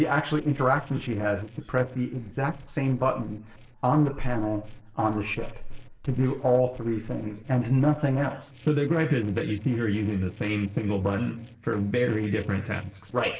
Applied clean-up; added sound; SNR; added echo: neural separator model SepFormer DNS4.